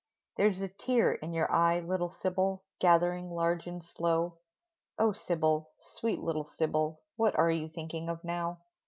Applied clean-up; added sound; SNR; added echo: none; none; none; none.